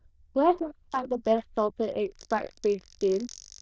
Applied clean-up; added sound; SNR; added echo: neural diffusion model UNIVERSE++.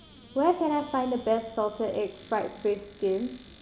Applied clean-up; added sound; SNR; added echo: none; Squeak / Cupboard open or close; 19 dB; none.